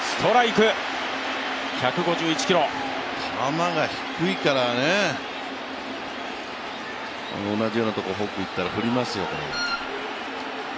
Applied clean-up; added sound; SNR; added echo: none; Wind instrument, woodwind instrument; 6 dB; none.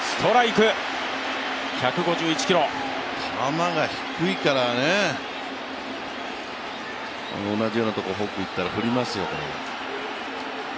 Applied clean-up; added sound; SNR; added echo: none; none; none; none.